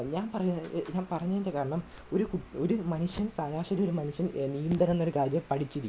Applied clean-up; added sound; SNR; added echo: none; none; none; none.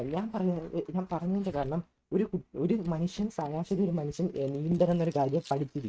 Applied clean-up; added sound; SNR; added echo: neural mask model RNNoise.